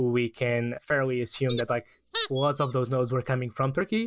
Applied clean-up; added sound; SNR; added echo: neural mask model Resemble Enhance denoiser.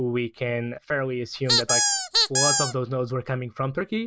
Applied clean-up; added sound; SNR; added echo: none; Squeak; -5 dB; none.